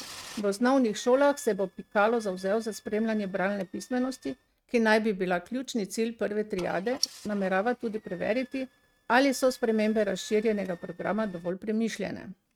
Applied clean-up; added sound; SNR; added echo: neural mask model RNNoise.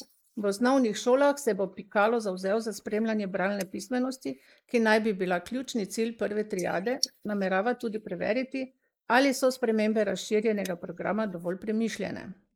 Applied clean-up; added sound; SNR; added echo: neural mask model Resemble Enhance denoiser.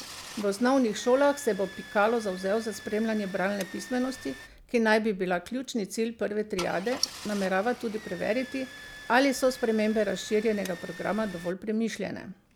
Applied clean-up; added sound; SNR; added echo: none; Engine starting / Car; 16 dB; none.